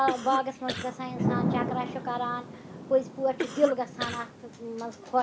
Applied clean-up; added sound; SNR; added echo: none; Cough + Thunder / Rain; 4 dB; none.